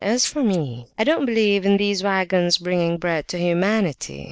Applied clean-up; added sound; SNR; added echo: neural mask model DeepFilterNet 3.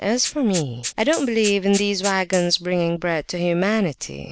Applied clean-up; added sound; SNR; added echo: none; Rattle (instrument); 13 dB; none.